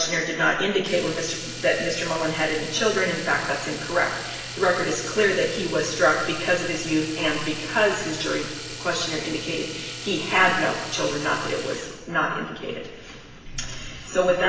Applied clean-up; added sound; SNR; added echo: none; Domestic sounds, home sounds; 12 dB; reverberation time 1.2 s.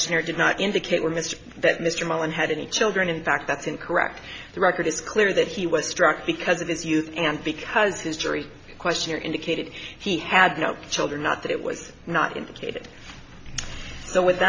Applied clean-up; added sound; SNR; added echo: none; none; none; none.